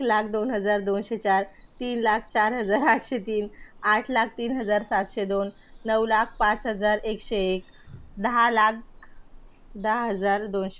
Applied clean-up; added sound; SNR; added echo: none; Bird vocalization, bird call, bird song; 19 dB; none.